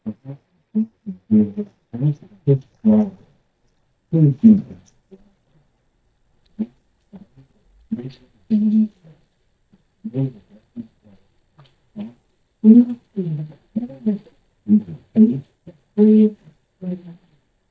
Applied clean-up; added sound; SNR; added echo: neural mask model DeepFilterNet 3.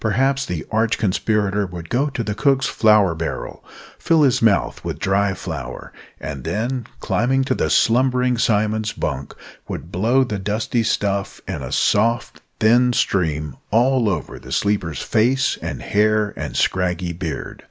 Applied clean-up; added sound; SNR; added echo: none; none; none; none.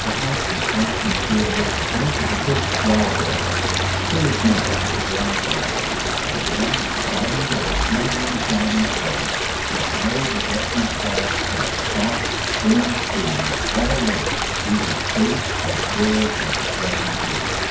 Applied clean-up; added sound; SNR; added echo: none; Stream; -3 dB; reverberation time 0.6 s.